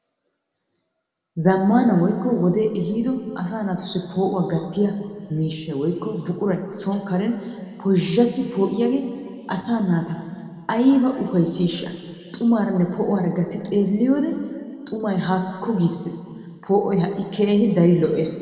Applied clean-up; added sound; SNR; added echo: none; none; none; reverberation time 2.2 s.